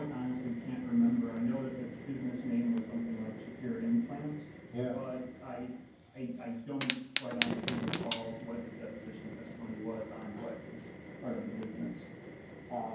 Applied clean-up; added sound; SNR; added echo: none; Fire; 5 dB; reverberation time 0.9 s.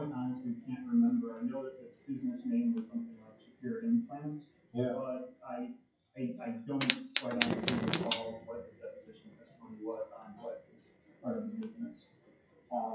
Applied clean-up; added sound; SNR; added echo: classical method WPE with log-MMSE.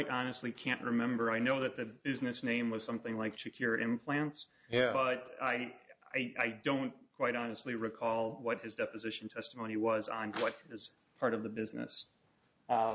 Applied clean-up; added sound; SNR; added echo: none; none; none; none.